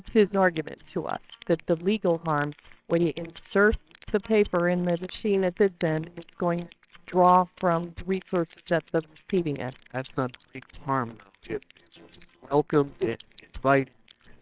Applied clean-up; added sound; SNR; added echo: neural separator model SepFormer WHAMR!.